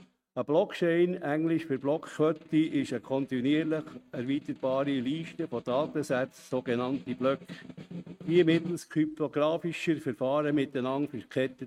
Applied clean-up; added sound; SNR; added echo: neural mask model RNNoise.